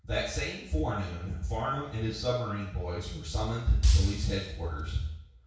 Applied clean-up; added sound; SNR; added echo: none; Shatter; 15 dB; reverberation time 0.6 s.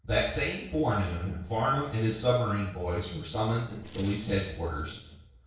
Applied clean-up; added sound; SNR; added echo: neural separator model SepFormer DNS4.